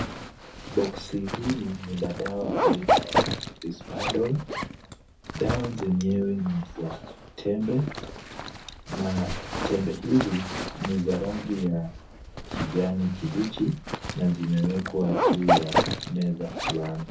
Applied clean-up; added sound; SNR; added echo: none; Zipper (clothing); 2 dB; reverberation time 0.3 s.